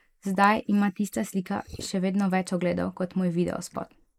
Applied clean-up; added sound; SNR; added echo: neural mask model Resemble Enhance denoiser.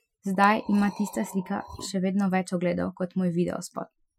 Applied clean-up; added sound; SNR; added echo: classical method Wiener filter.